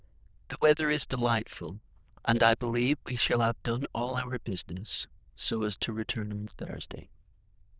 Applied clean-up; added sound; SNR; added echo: neural diffusion model UNIVERSE++.